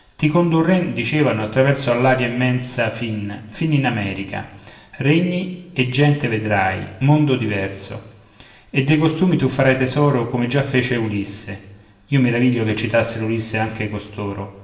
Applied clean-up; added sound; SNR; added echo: none; none; none; reverberation time 1.1 s.